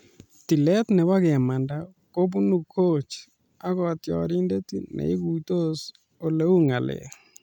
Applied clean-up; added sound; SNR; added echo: none; none; none; none.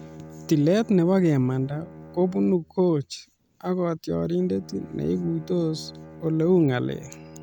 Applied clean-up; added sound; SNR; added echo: none; Bowed string instrument; 19 dB; none.